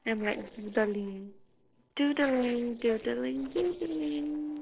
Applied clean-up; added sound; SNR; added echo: neural separator model SepFormer DNS4.